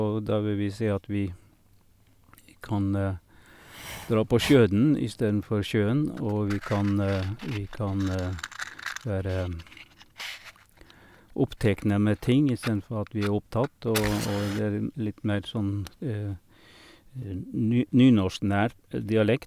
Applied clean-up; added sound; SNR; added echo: none; Fire; 17 dB; none.